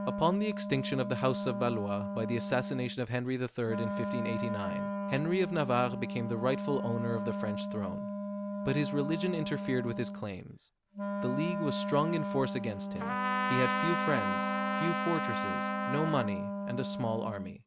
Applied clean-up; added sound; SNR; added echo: none; Wind instrument, woodwind instrument + Trumpet; 1 dB; none.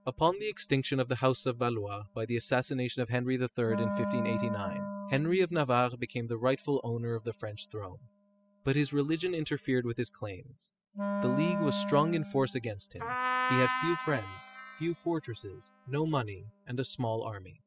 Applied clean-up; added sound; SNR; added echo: classical method spectral subtraction.